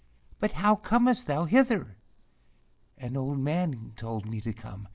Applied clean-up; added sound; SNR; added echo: neural mask model Resemble Enhance denoiser.